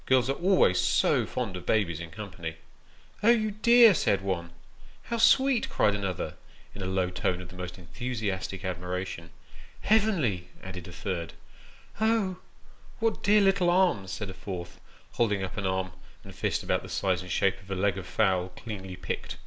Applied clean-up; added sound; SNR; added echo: none; none; none; none.